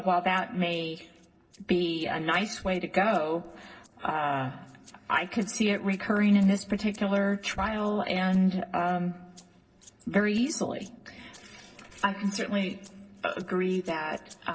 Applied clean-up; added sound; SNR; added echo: neural separator model SepFormer DNS4.